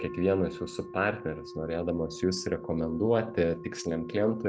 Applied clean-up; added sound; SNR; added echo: none; Wind instrument, woodwind instrument; 14 dB; none.